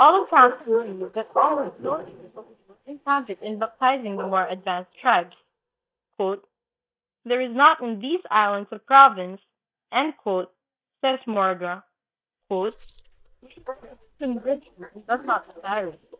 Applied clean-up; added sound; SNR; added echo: neural mask model DeepFilterNet 3.